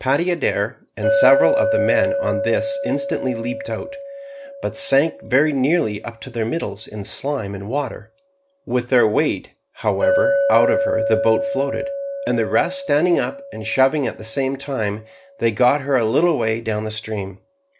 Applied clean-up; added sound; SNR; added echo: none; Chink, clink; 4 dB; none.